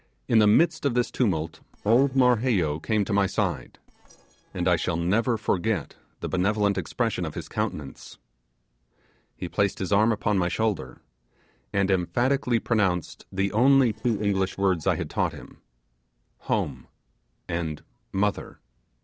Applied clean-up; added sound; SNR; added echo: neural separator model SepFormer DNS4.